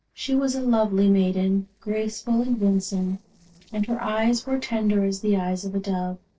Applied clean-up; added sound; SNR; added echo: neural separator model SepFormer DNS4.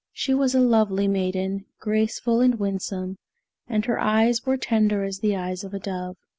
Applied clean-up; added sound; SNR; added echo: none; none; none; none.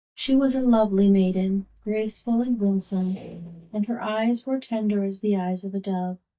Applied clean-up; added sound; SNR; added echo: neural mask model DeepFilterNet 3.